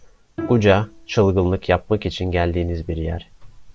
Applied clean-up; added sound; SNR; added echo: none; Bowed string instrument; 17 dB; none.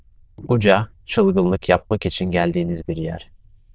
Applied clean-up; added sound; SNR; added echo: neural diffusion model UNIVERSE++.